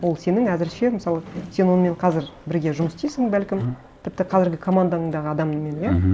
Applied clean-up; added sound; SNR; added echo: none; Boat, Water vehicle; 19 dB; none.